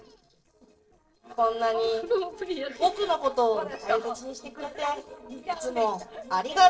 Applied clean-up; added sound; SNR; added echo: neural separator model SepFormer DNS4.